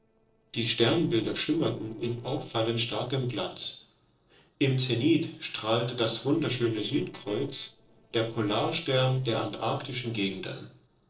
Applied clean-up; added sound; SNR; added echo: neural separator model SepFormer DNS4.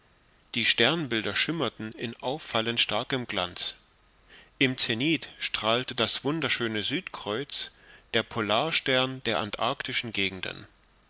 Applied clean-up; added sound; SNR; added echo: none; none; none; none.